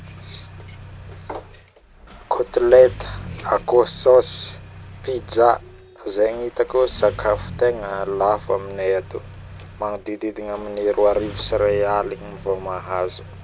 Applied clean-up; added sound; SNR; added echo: none; Engine starting; 17 dB; none.